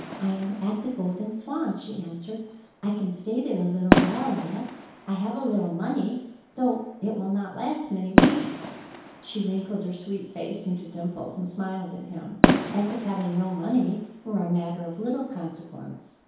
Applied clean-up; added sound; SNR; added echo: none; Fireworks; 1 dB; reverberation time 2.2 s.